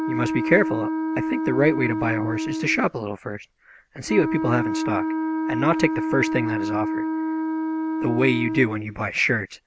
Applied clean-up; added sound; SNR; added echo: none; Wind instrument, woodwind instrument; 1 dB; none.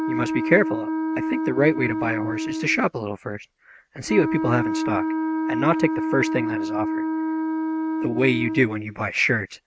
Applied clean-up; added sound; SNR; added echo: neural mask model RNNoise.